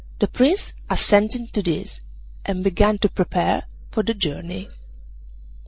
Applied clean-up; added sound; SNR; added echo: none; none; none; none.